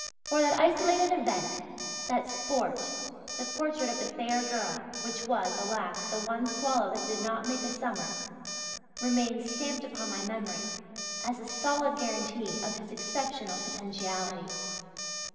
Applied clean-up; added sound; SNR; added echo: none; Alarm; 6 dB; reverberation time 2.5 s.